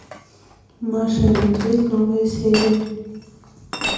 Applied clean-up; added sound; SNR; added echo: none; Chink, clink; 11 dB; reverberation time 0.9 s.